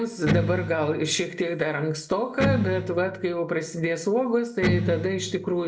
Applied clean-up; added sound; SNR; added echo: none; Electric guitar; 2 dB; reverberation time 0.3 s.